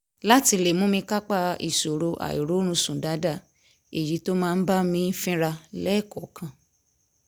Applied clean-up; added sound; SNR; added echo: none; none; none; none.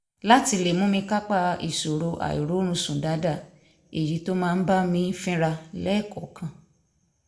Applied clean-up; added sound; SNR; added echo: none; none; none; reverberation time 0.5 s.